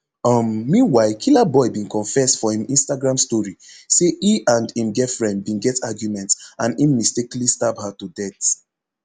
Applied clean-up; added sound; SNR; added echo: none; none; none; none.